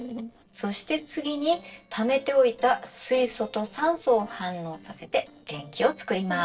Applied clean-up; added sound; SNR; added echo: neural separator model SepFormer DNS4.